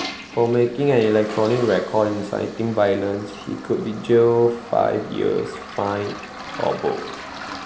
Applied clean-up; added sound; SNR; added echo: none; Toilet flush; 14 dB; none.